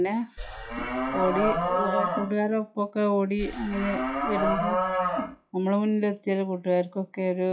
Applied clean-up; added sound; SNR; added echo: classical method WPE with log-MMSE.